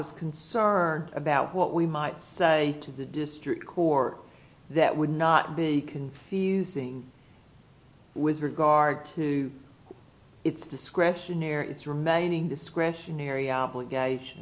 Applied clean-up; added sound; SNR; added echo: none; none; none; none.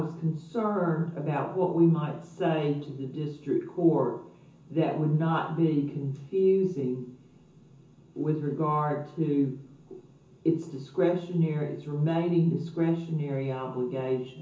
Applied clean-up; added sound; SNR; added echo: none; none; none; reverberation time 0.6 s.